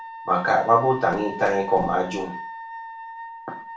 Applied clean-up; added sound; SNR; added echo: none; Wind instrument, woodwind instrument; 12 dB; reverberation time 0.3 s.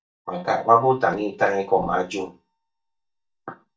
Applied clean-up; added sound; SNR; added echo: neural mask model DeepFilterNet 3.